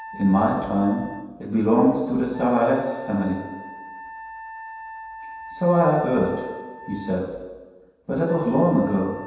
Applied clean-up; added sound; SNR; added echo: none; Wind instrument, woodwind instrument; 16 dB; reverberation time 1.2 s.